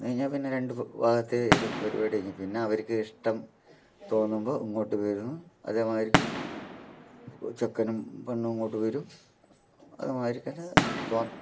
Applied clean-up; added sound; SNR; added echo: none; Fireworks; 4 dB; none.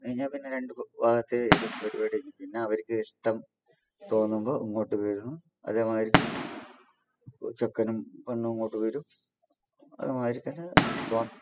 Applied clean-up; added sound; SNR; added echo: classical method spectral subtraction.